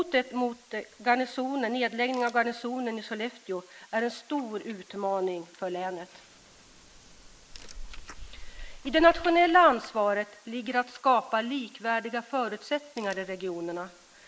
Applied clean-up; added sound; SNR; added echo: neural mask model Resemble Enhance denoiser.